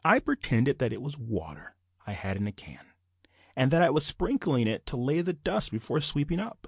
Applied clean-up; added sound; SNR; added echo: none; none; none; none.